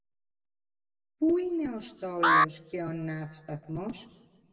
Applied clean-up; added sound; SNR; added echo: none; Alarm; -5 dB; reverberation time 0.9 s.